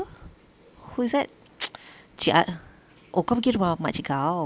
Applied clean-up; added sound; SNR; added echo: none; none; none; none.